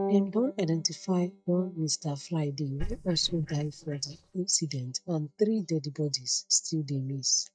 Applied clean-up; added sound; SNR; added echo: neural mask model DeepFilterNet 3.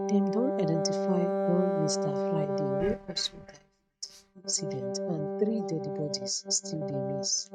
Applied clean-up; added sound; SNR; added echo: neural mask model RNNoise.